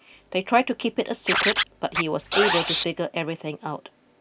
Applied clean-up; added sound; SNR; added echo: none; Scratching (performance technique); 1 dB; none.